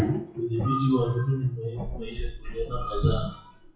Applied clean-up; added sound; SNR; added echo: classical method WPE with log-MMSE.